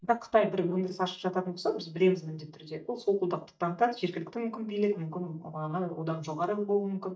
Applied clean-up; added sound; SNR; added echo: neural mask model DeepFilterNet 3.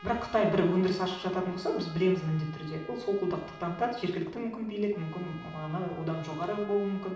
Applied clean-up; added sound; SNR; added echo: none; Trumpet; 19 dB; reverberation time 0.7 s.